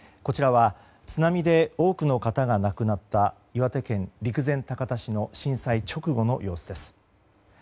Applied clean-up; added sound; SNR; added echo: none; none; none; none.